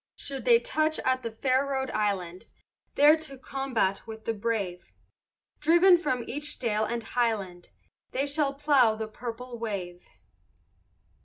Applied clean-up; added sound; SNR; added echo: none; none; none; none.